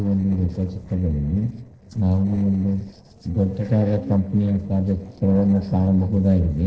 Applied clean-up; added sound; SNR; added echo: neural separator model SepFormer DNS4.